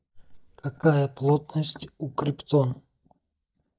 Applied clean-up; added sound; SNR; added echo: neural mask model DeepFilterNet 3.